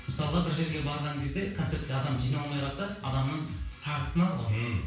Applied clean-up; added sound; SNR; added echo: none; none; none; reverberation time 0.7 s.